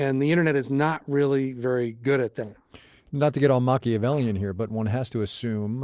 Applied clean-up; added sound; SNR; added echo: neural separator model SepFormer DNS4.